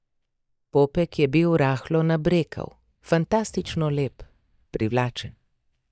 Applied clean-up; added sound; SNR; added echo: neural mask model DeepFilterNet 3.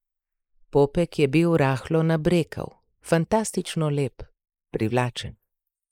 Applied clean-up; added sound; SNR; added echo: neural mask model Resemble Enhance denoiser.